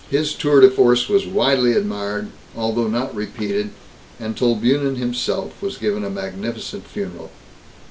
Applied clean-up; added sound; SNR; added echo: none; none; none; none.